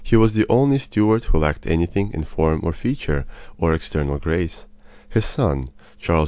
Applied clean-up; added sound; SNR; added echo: none; none; none; none.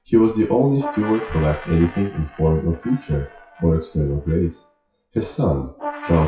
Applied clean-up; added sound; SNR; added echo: classical method WPE with log-MMSE.